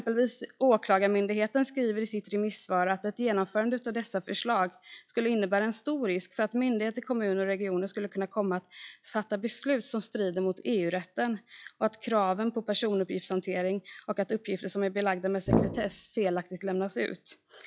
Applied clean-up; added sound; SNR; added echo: classical method log-MMSE.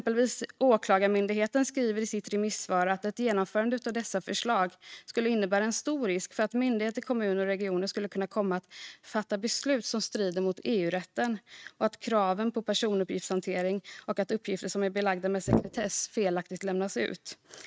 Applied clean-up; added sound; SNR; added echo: neural mask model RNNoise.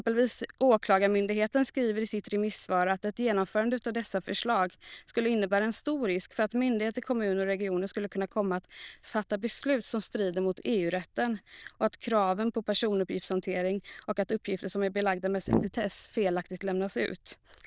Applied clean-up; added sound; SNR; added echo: neural diffusion model UNIVERSE++.